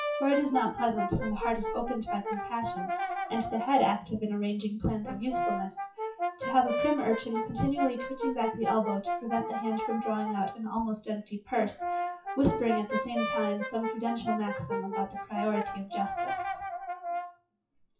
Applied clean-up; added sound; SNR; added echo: classical method WPE with log-MMSE.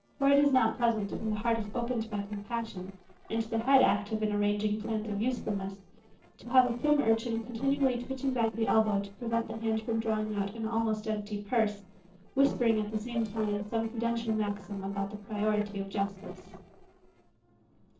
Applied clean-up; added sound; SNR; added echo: neural separator model SepFormer DNS4.